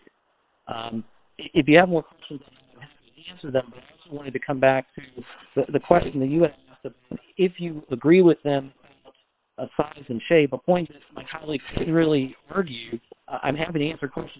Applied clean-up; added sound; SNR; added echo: neural separator model SepFormer WHAM!.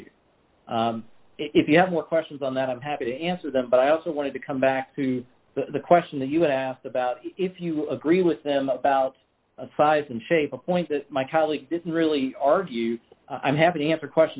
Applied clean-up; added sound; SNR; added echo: none; none; none; none.